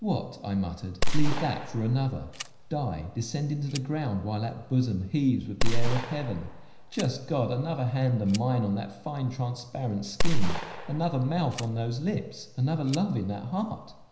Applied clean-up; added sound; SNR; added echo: none; Gunshot, gunfire; -1 dB; reverberation time 0.9 s.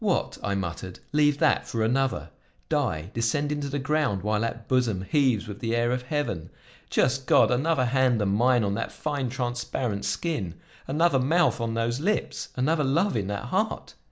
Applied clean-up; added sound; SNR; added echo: none; none; none; none.